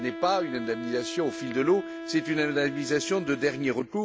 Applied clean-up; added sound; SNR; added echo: none; Wind instrument, woodwind instrument; 10 dB; none.